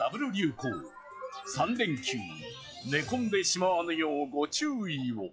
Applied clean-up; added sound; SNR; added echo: classical method log-MMSE.